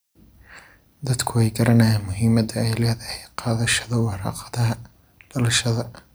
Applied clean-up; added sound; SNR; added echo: none; none; none; none.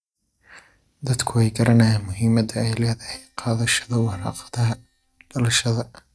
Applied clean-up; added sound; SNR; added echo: neural mask model DeepFilterNet 3.